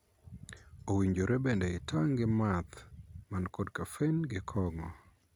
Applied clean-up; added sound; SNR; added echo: none; none; none; none.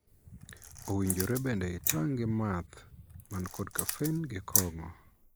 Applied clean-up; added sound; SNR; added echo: neural mask model Resemble Enhance denoiser.